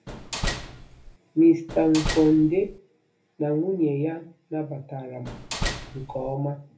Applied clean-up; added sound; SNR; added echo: none; Slam; 7 dB; reverberation time 0.3 s.